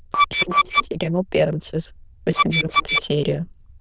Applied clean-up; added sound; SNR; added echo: neural diffusion model UNIVERSE++.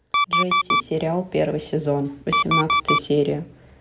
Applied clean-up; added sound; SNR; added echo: none; Alarm; -1 dB; none.